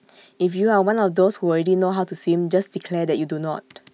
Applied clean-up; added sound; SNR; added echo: none; none; none; none.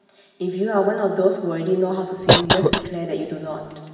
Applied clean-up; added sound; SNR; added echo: none; Cough; -1 dB; reverberation time 1.6 s.